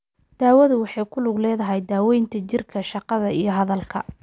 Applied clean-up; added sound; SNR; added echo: none; none; none; none.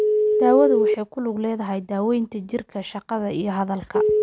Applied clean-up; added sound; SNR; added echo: none; Telephone; -1 dB; none.